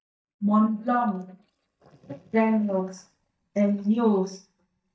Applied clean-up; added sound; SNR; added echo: neural mask model DeepFilterNet 3.